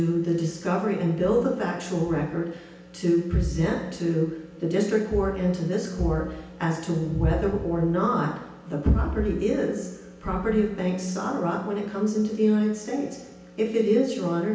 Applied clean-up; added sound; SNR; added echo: none; none; none; reverberation time 0.9 s.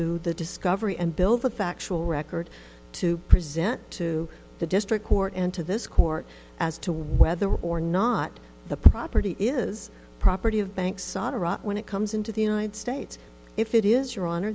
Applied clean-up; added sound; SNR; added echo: none; none; none; none.